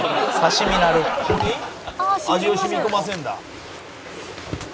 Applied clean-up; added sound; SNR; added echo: none; Knock; 18 dB; none.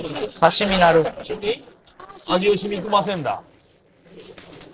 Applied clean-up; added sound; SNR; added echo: neural separator model SepFormer DNS4.